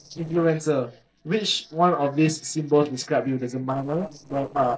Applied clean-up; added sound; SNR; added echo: neural separator model SepFormer DNS4.